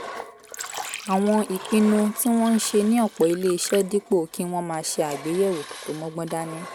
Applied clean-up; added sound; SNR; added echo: none; Engine + Fill (with liquid); 14 dB; none.